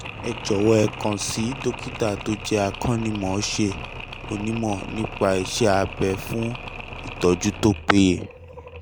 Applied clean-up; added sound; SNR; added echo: none; Mechanisms; 11 dB; none.